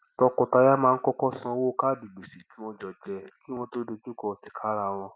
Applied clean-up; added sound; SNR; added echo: none; none; none; none.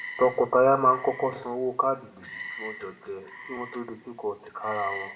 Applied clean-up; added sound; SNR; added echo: none; Frog; 15 dB; reverberation time 0.6 s.